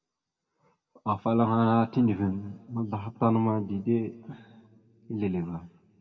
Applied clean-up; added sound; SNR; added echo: none; none; none; reverberation time 1.8 s.